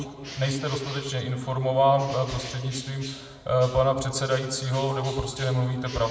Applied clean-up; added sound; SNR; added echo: none; Bird; 18 dB; reverberation time 1.6 s.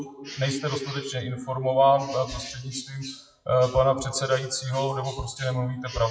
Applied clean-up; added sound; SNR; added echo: classical method WPE with log-MMSE.